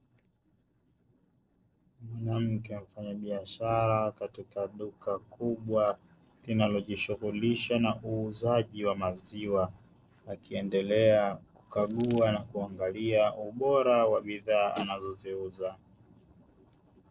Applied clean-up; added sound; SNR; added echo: neural separator model SepFormer DNS4.